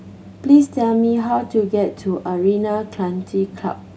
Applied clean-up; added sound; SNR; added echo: none; none; none; none.